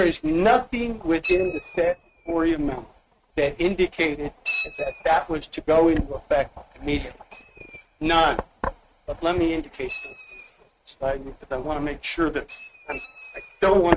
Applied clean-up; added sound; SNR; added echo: neural mask model RNNoise.